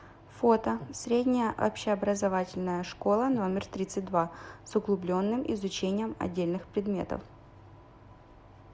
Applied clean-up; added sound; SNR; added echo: none; Breathing; 16 dB; none.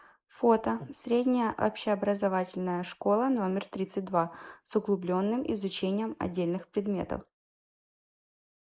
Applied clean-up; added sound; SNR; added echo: neural mask model Resemble Enhance denoiser.